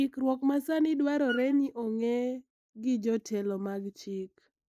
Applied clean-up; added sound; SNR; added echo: neural mask model Resemble Enhance denoiser.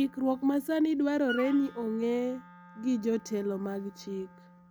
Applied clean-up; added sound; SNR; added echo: none; Wind instrument, woodwind instrument; 18 dB; none.